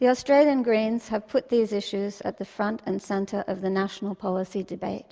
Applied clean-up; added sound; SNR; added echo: none; none; none; none.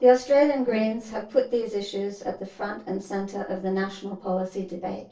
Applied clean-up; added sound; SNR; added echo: neural separator model SepFormer DNS4.